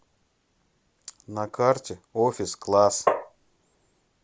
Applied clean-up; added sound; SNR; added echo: none; Tap; -1 dB; none.